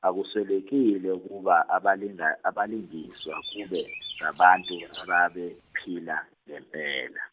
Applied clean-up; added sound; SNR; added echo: none; Chirp, tweet; 15 dB; none.